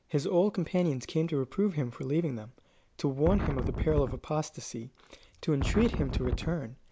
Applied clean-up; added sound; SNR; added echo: none; Wind; 0 dB; none.